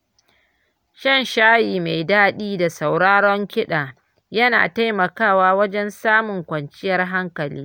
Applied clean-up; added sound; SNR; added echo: none; none; none; none.